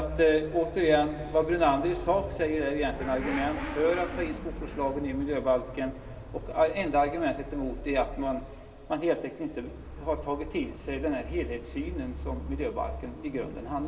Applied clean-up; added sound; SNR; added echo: none; Motorcycle / Accelerating, revving, vroom; 10 dB; reverberation time 2.6 s.